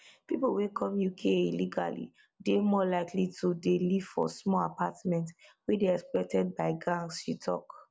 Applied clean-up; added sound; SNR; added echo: none; none; none; none.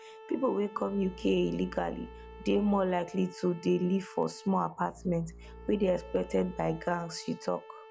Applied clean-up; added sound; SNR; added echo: none; Bowed string instrument + Bowed string instrument; 17 dB; none.